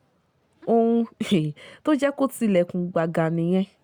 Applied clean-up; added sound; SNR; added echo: none; none; none; none.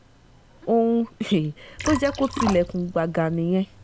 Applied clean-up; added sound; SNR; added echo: none; Liquid; 12 dB; none.